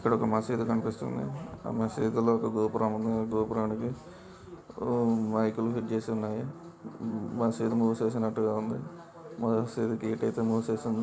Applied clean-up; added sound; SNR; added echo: none; none; none; none.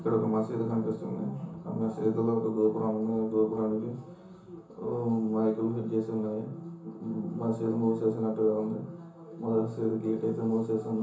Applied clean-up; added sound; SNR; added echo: none; none; none; reverberation time 0.7 s.